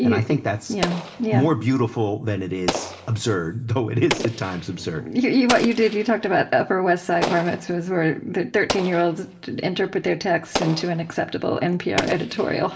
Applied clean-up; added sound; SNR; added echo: none; Explosion; 10 dB; reverberation time 0.4 s.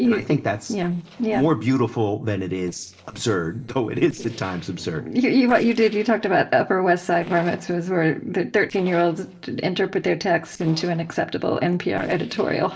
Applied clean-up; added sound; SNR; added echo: neural separator model SepFormer DNS4.